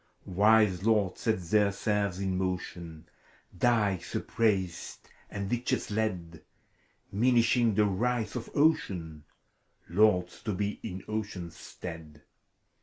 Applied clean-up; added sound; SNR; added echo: none; none; none; none.